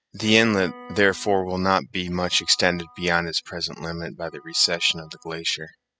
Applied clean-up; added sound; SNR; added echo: classical method spectral subtraction.